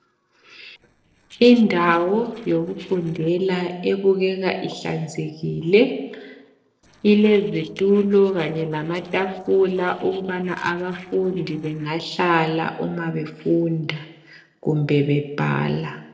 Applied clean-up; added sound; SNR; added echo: neural separator model SepFormer DNS4.